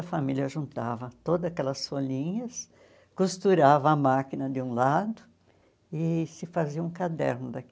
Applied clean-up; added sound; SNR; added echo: none; none; none; none.